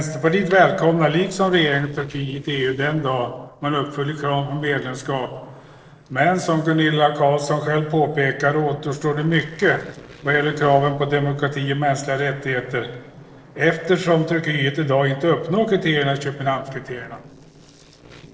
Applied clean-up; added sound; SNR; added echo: neural separator model SepFormer DNS4.